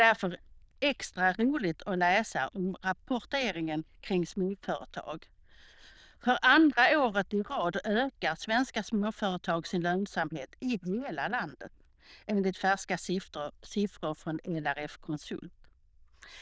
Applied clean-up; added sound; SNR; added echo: neural diffusion model UNIVERSE++.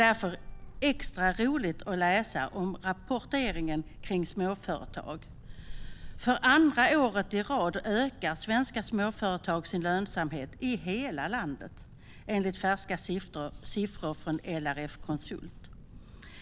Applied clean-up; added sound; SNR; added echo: none; Fire + Meow / Purr; 14 dB; none.